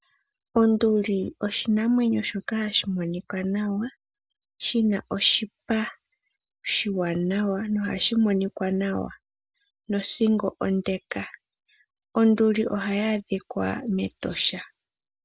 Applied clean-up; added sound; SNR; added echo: none; none; none; none.